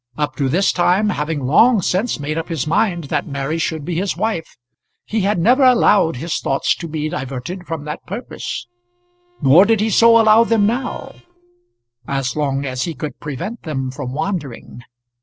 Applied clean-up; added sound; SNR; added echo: neural separator model SepFormer DNS4.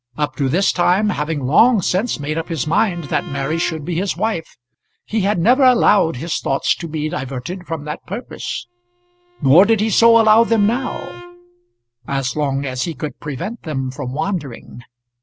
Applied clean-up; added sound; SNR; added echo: none; Bowed string instrument; 20 dB; none.